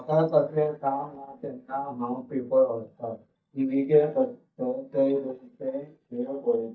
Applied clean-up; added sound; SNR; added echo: neural mask model DeepFilterNet 3.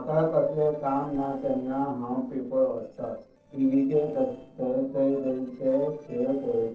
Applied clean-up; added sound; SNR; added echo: neural separator model SepFormer DNS4.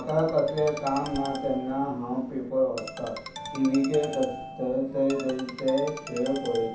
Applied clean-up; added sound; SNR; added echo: none; Ringtone; 13 dB; reverberation time 0.7 s.